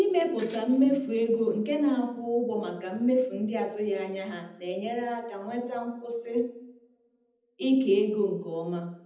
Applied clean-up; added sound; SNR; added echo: none; Tools; 17 dB; reverberation time 0.8 s.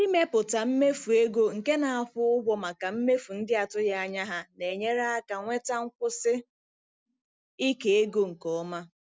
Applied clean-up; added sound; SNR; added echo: none; none; none; none.